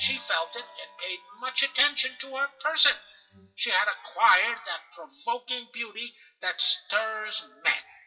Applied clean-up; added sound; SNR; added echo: classical method WPE with log-MMSE.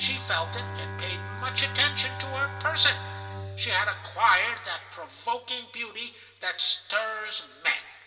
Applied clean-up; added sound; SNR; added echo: none; Bowed string instrument; 10 dB; reverberation time 1.6 s.